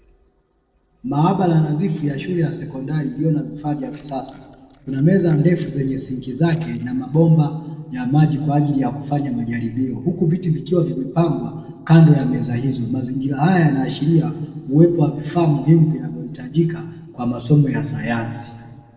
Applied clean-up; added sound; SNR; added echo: neural separator model SepFormer DNS4.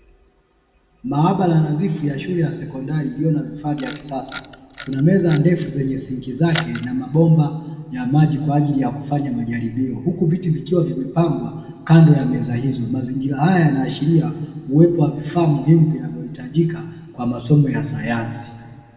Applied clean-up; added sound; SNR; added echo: none; Camera; 17 dB; reverberation time 1.5 s.